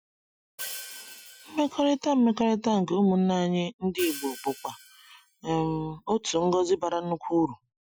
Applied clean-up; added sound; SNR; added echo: classical method Wiener filter.